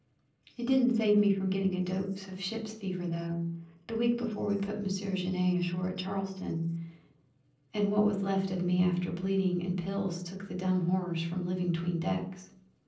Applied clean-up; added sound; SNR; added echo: neural separator model SepFormer DNS4.